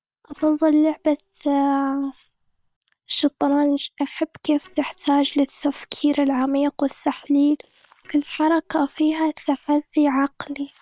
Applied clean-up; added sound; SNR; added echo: neural separator model SepFormer WHAM!.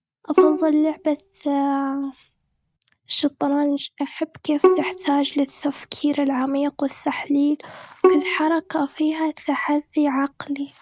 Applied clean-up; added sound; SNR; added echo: neural mask model RNNoise.